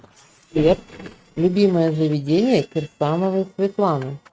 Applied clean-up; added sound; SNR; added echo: neural mask model RNNoise.